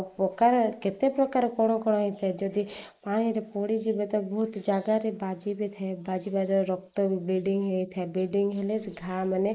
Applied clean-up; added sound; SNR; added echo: neural mask model Resemble Enhance denoiser.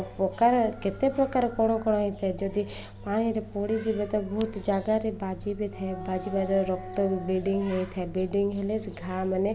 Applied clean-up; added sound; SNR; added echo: none; Wind instrument, woodwind instrument; 15 dB; none.